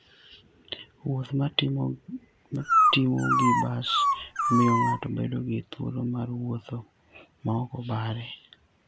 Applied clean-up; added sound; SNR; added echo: none; Dog; -5 dB; none.